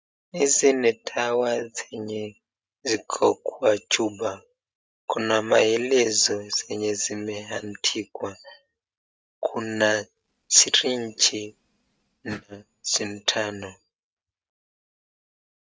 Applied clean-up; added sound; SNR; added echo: neural mask model RNNoise.